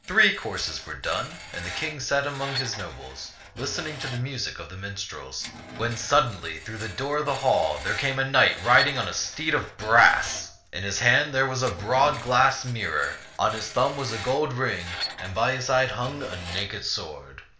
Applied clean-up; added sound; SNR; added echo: none; Screech; 14 dB; reverberation time 0.4 s.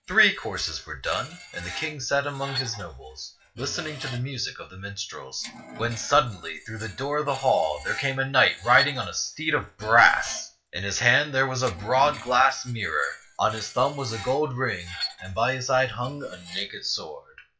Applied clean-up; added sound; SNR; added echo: classical method WPE with log-MMSE.